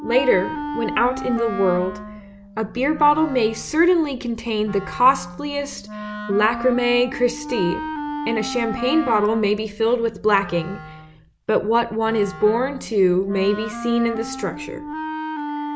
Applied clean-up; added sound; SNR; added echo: none; Wind instrument, woodwind instrument; 10 dB; none.